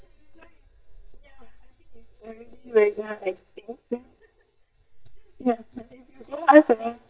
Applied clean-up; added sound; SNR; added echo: neural mask model DeepFilterNet 3.